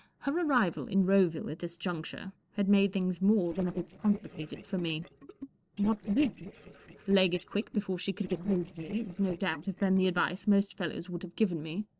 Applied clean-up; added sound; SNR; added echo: neural separator model SepFormer DNS4.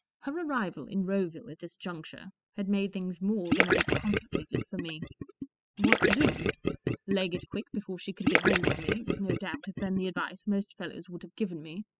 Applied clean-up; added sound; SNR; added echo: classical method spectral subtraction.